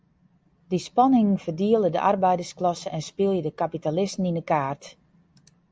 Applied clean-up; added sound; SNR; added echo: none; none; none; none.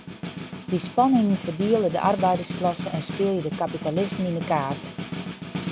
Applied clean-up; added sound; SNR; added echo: none; Snare drum; 8 dB; none.